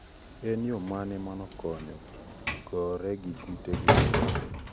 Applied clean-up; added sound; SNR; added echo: none; Sliding door / Train; -4 dB; none.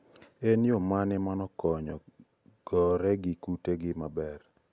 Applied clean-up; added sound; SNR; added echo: none; none; none; none.